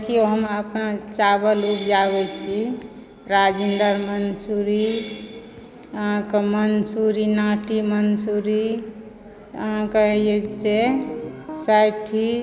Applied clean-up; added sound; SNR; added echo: none; Piano; 14 dB; none.